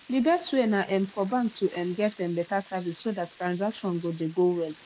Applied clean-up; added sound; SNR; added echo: neural mask model Resemble Enhance denoiser.